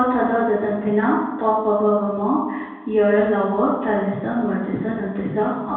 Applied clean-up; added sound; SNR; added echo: none; none; none; reverberation time 1.2 s.